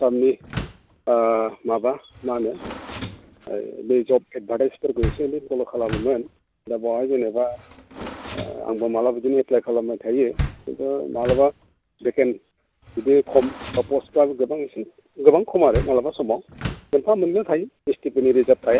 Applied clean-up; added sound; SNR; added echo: none; Door; 14 dB; none.